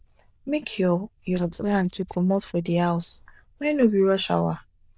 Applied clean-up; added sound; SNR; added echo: neural diffusion model UNIVERSE++.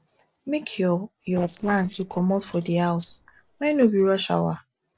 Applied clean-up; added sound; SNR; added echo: neural separator model SepFormer DNS4.